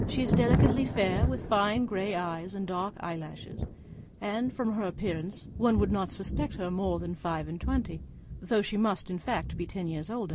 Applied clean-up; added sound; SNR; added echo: none; Thunder; 3 dB; none.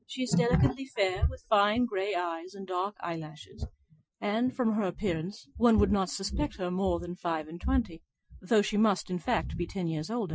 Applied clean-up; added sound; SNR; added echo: classical method Wiener filter.